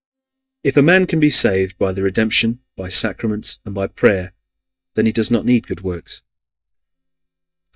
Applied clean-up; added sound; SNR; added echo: neural mask model DeepFilterNet 3.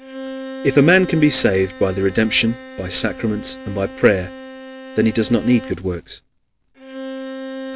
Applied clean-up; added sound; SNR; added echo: none; Bowed string instrument; 13 dB; none.